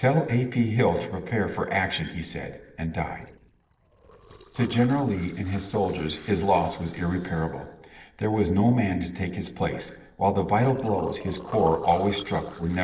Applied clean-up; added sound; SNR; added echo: neural separator model SepFormer DNS4.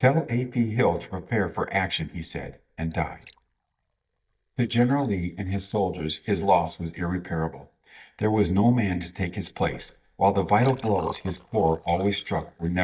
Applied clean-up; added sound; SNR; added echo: neural mask model DeepFilterNet 3.